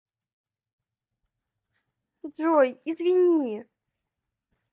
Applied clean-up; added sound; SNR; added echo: neural mask model DeepFilterNet 3.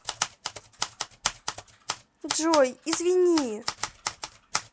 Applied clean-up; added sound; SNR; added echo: none; Typewriter; 6 dB; none.